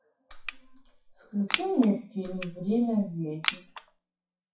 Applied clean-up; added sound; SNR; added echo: classical method WPE with log-MMSE.